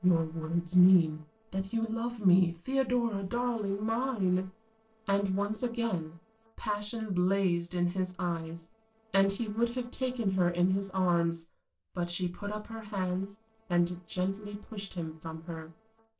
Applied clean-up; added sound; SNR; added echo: neural separator model SepFormer DNS4.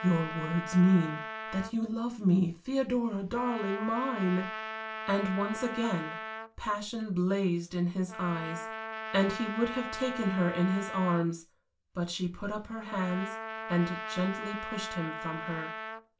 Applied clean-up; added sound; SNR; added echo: none; Trumpet; 9 dB; reverberation time 0.2 s.